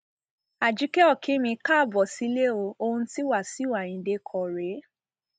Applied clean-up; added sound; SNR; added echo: none; none; none; none.